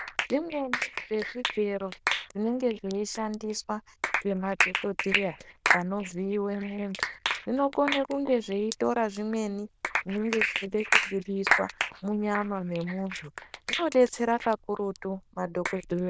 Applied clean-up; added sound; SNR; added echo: neural diffusion model UNIVERSE++.